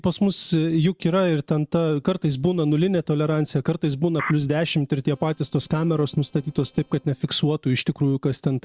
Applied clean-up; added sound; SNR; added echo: neural separator model SepFormer DNS4.